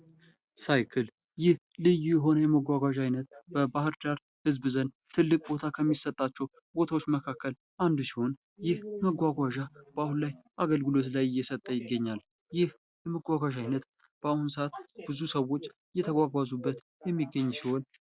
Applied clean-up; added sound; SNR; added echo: none; none; none; none.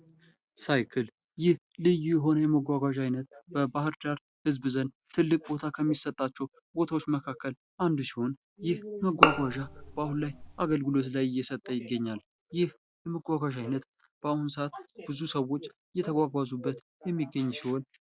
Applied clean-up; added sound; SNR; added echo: none; Bowed string instrument; -2 dB; none.